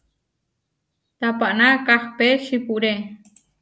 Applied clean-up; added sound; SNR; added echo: none; none; none; none.